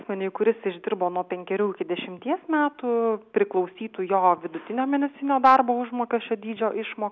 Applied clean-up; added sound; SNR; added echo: none; none; none; none.